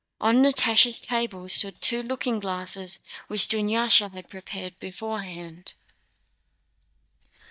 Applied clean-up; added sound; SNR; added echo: neural mask model DeepFilterNet 3.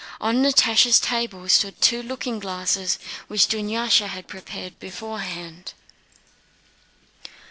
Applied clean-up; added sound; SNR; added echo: neural separator model SepFormer DNS4.